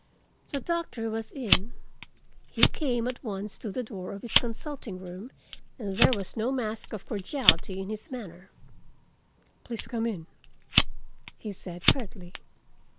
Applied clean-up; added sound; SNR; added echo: none; Fire; -3 dB; none.